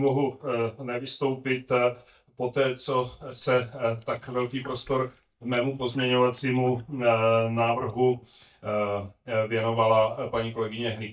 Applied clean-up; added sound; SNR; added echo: neural mask model DeepFilterNet 3.